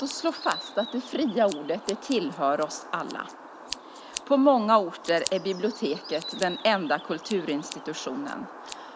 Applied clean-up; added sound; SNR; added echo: none; Scissors + Bird; 13 dB; none.